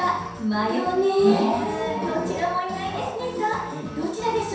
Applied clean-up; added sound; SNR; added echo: none; none; none; reverberation time 0.7 s.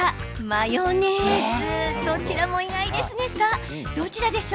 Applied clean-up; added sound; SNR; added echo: none; none; none; none.